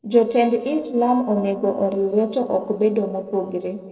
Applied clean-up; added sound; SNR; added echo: neural separator model SepFormer DNS4.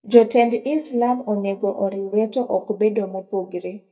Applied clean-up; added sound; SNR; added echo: neural mask model DeepFilterNet 3.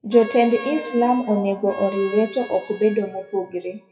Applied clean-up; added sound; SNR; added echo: classical method WPE with log-MMSE.